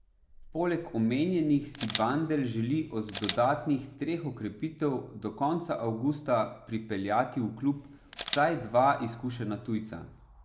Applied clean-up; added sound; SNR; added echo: none; Camera; 8 dB; none.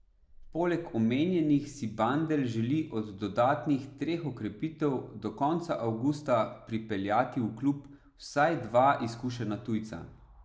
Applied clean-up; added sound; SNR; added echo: none; none; none; none.